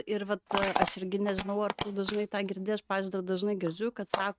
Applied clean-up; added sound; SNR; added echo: neural mask model RNNoise.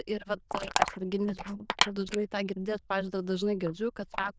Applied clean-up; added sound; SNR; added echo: neural diffusion model UNIVERSE++.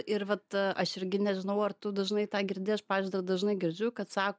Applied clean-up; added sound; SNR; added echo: none; none; none; none.